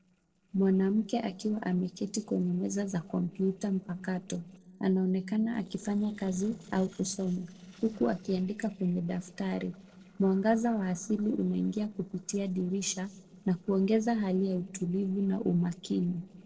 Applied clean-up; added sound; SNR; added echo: neural separator model SepFormer DNS4.